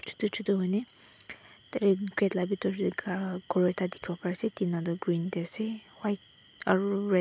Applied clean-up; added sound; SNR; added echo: none; none; none; none.